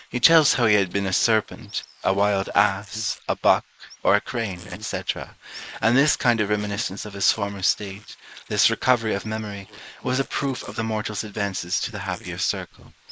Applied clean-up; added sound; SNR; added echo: neural mask model Resemble Enhance denoiser.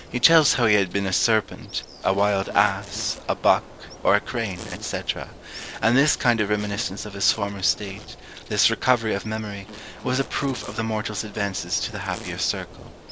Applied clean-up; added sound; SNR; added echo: none; Insect; 16 dB; none.